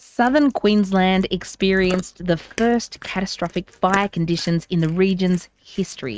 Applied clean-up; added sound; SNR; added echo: neural mask model RNNoise.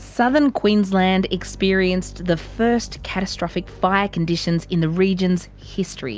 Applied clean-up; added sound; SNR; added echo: none; none; none; none.